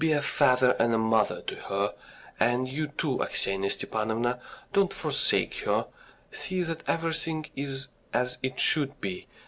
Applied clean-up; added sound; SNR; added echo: none; none; none; none.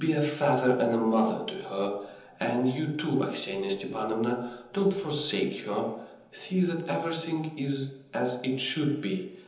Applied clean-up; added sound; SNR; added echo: none; none; none; reverberation time 0.9 s.